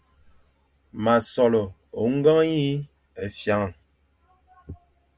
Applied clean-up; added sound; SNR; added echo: none; none; none; none.